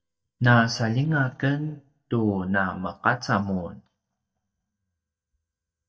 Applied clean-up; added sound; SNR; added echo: neural mask model DeepFilterNet 3.